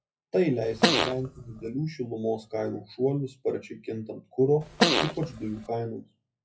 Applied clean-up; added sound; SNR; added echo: classical method WPE with log-MMSE.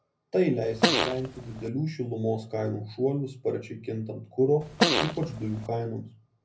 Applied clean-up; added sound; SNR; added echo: none; Fart; -2 dB; reverberation time 0.4 s.